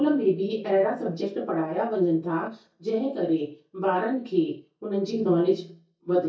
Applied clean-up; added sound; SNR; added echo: neural mask model DeepFilterNet 3.